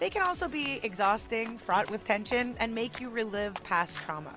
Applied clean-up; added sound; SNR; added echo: none; Run; 18 dB; none.